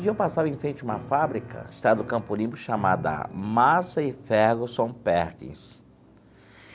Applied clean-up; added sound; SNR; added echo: none; Piano; 17 dB; none.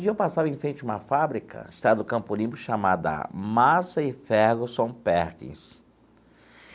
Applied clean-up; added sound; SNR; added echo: none; none; none; none.